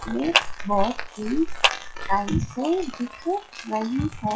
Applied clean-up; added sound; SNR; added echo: classical method log-MMSE.